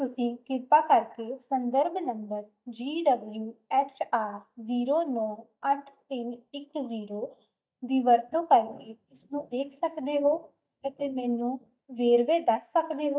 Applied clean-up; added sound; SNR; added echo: neural mask model DeepFilterNet 3.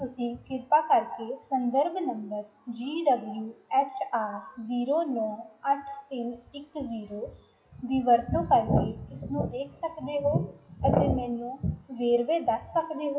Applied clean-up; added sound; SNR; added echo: classical method WPE with log-MMSE.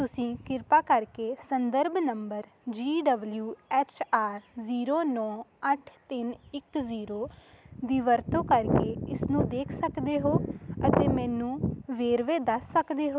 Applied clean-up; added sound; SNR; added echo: none; none; none; none.